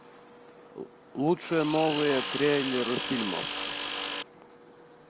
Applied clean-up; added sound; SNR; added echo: none; Tools; 3 dB; none.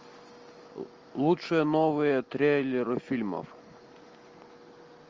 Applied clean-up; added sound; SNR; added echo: none; none; none; none.